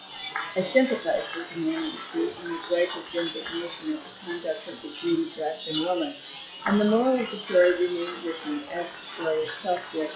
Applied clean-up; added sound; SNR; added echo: classical method log-MMSE.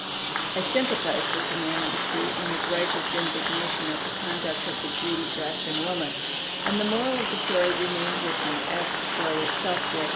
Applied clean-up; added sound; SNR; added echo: none; Engine + Applause; -2 dB; none.